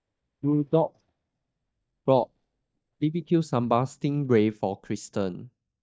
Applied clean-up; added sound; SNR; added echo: neural mask model DeepFilterNet 3.